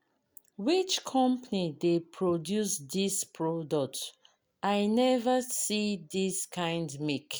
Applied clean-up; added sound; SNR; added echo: none; none; none; none.